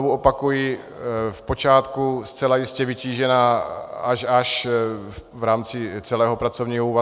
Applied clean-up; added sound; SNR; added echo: none; none; none; none.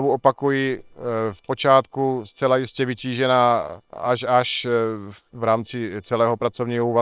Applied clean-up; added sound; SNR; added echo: neural separator model SepFormer WHAM!.